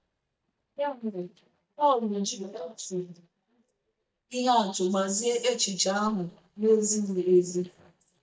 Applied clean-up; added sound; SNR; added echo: neural mask model DeepFilterNet 3.